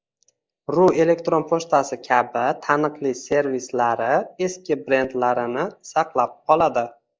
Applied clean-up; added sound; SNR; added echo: neural mask model Resemble Enhance denoiser.